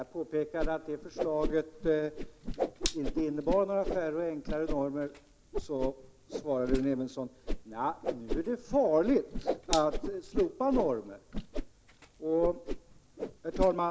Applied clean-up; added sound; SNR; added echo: none; Whoosh, swoosh, swish; 5 dB; none.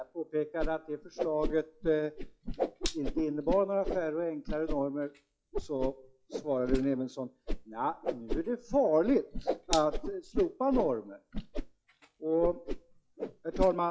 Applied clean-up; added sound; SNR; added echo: classical method log-MMSE.